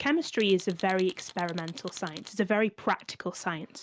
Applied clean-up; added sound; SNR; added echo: none; Tools; 17 dB; none.